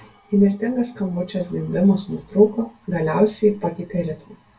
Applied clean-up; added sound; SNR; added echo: none; none; none; reverberation time 0.2 s.